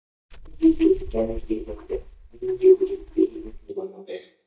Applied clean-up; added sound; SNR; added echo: neural mask model DeepFilterNet 3.